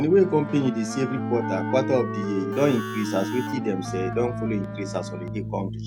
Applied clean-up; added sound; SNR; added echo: none; Wind instrument, woodwind instrument + Keyboard (musical); 5 dB; none.